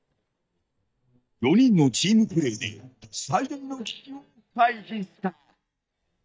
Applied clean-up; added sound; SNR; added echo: neural mask model DeepFilterNet 3.